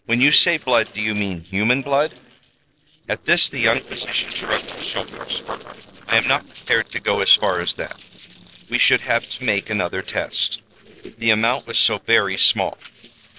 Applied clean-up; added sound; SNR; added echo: neural separator model SepFormer DNS4.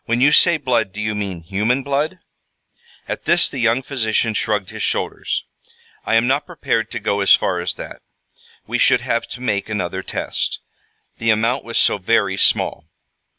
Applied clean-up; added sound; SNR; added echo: none; none; none; none.